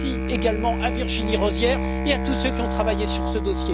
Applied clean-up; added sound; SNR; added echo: none; Musical instrument; -1 dB; none.